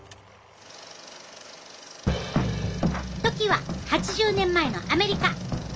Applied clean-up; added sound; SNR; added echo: none; none; none; none.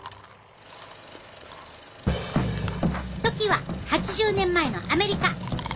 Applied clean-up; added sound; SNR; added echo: none; Chewing, mastication; 17 dB; none.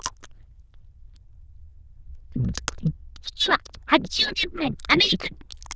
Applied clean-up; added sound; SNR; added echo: neural diffusion model UNIVERSE++.